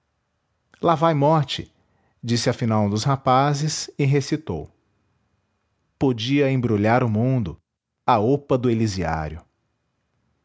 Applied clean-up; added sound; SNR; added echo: none; none; none; none.